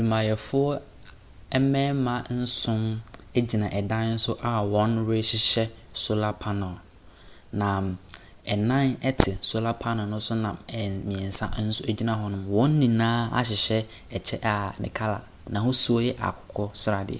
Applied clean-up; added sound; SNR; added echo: none; none; none; none.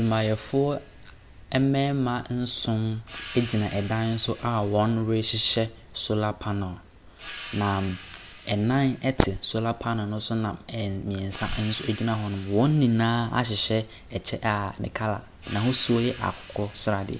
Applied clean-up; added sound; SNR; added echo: none; Cymbal; 20 dB; none.